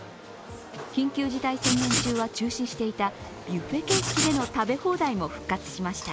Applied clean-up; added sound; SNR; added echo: none; Writing; 0 dB; none.